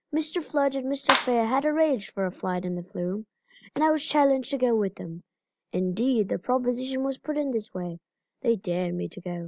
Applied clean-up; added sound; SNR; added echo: none; Clapping; 3 dB; none.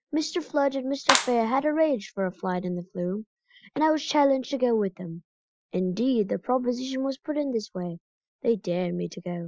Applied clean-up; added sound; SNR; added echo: classical method Wiener filter.